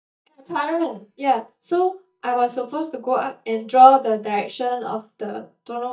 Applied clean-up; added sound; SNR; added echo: neural mask model DeepFilterNet 3.